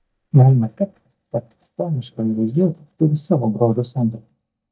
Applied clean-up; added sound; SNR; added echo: neural mask model DeepFilterNet 3.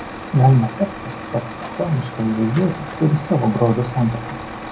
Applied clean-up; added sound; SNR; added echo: none; Truck; 11 dB; reverberation time 0.2 s.